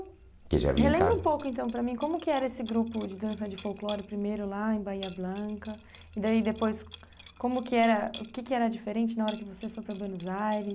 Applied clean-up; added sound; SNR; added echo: none; Liquid; 19 dB; none.